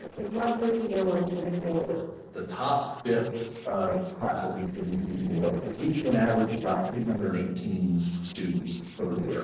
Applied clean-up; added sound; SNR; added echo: neural separator model SepFormer DNS4.